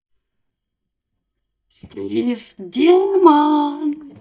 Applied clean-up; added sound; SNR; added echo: neural mask model DeepFilterNet 3.